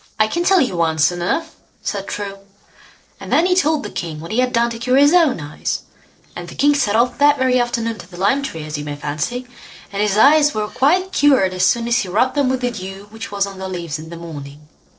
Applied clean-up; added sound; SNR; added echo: neural separator model SepFormer DNS4.